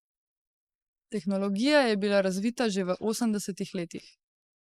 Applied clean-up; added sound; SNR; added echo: neural mask model Resemble Enhance denoiser.